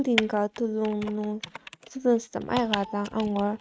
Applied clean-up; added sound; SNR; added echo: neural mask model RNNoise.